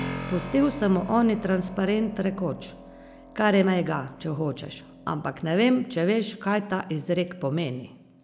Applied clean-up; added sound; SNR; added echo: none; Keyboard (musical); 15 dB; none.